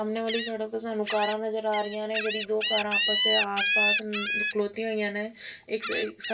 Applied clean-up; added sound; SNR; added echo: none; Gull, seagull; -1 dB; reverberation time 0.2 s.